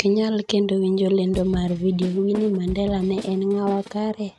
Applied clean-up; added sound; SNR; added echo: neural mask model RNNoise.